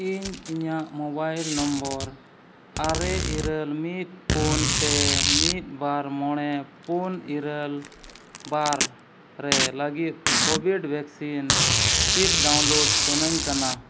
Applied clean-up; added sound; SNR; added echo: none; Packing tape, duct tape; -2 dB; none.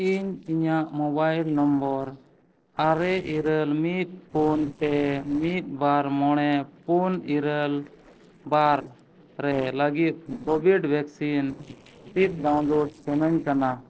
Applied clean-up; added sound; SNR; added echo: neural separator model SepFormer DNS4.